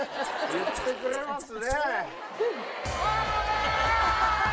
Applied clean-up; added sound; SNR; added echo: none; Fart + Rattle (instrument); 14 dB; none.